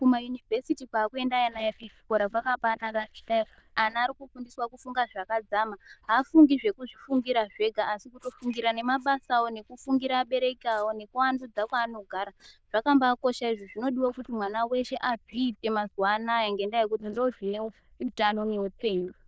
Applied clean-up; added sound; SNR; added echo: neural diffusion model UNIVERSE++.